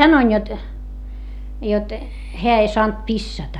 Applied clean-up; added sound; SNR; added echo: none; none; none; none.